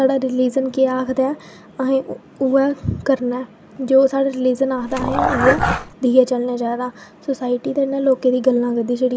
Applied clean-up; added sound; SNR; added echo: none; Dog; 1 dB; none.